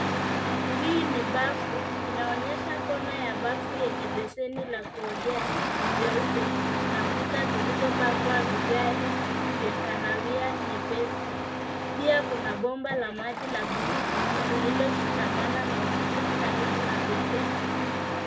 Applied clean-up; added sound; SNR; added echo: none; Engine starting; -4 dB; reverberation time 0.2 s.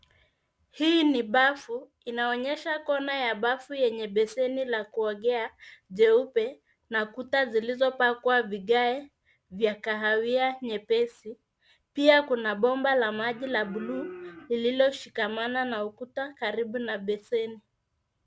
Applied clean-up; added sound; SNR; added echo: none; none; none; none.